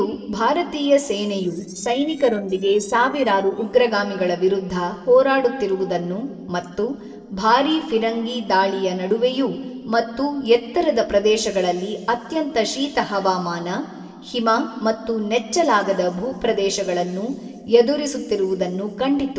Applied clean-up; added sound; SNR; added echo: neural separator model SepFormer DNS4.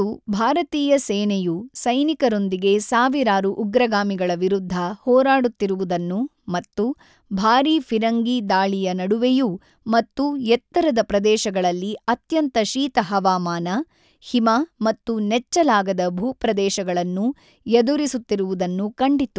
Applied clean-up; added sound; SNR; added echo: none; none; none; none.